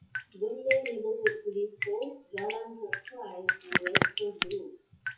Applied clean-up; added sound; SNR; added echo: classical method WPE with log-MMSE.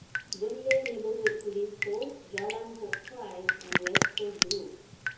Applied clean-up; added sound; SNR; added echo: none; Drip; -1 dB; reverberation time 0.7 s.